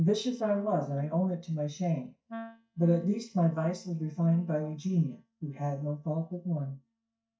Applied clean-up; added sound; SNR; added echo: neural mask model DeepFilterNet 3.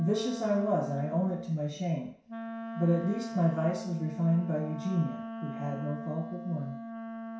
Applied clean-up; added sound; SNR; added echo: none; Wind instrument, woodwind instrument; 9 dB; reverberation time 0.6 s.